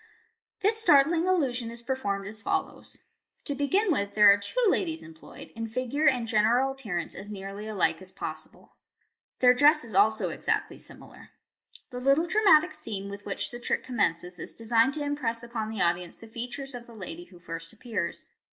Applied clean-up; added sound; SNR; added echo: neural mask model Resemble Enhance denoiser.